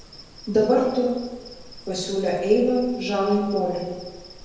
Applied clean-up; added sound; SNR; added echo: none; Insect; 19 dB; reverberation time 1.2 s.